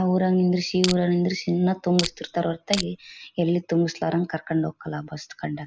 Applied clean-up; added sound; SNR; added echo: none; Crushing; 6 dB; none.